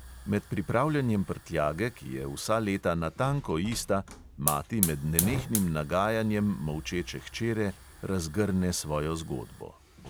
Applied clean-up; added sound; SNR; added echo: none; Hiss / Fire; 10 dB; none.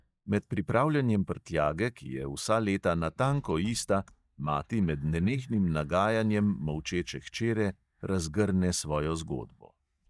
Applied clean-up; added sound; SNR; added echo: neural mask model DeepFilterNet 3.